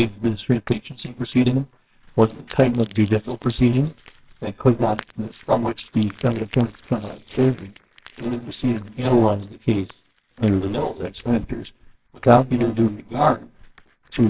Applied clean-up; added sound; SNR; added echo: neural separator model SepFormer WHAMR!.